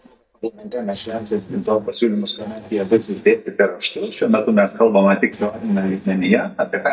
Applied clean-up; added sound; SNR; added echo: neural mask model DeepFilterNet 3.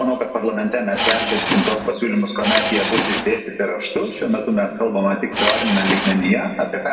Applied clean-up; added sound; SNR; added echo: none; Subway, metro, underground / Engine; 0 dB; reverberation time 1.8 s.